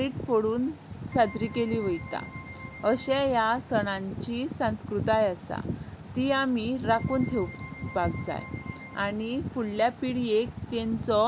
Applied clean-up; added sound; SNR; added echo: none; Keyboard (musical); 18 dB; none.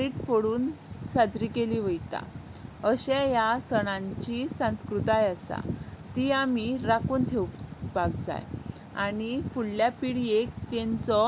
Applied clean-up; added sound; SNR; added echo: none; none; none; none.